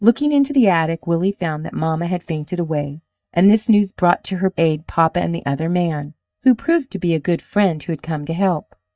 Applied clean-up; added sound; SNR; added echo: neural mask model DeepFilterNet 3.